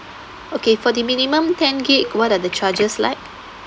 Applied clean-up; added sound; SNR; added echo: none; Telephone; 13 dB; none.